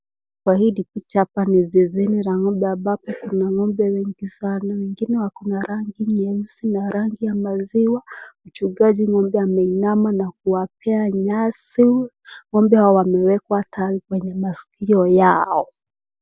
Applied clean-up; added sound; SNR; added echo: none; none; none; none.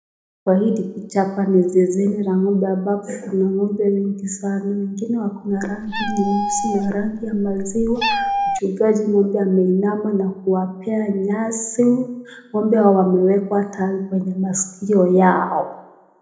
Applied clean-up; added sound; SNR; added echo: none; Meow; 5 dB; reverberation time 0.7 s.